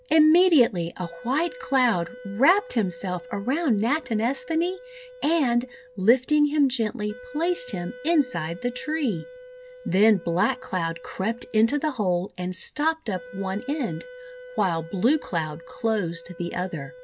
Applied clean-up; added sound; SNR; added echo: none; Wind instrument, woodwind instrument; 19 dB; none.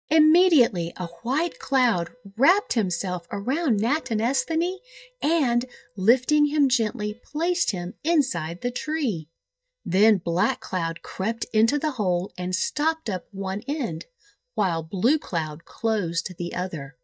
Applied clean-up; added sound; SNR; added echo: neural mask model DeepFilterNet 3.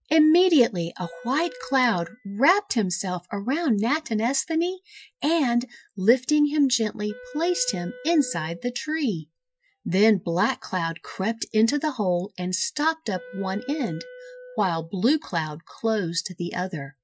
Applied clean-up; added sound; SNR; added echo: classical method Wiener filter.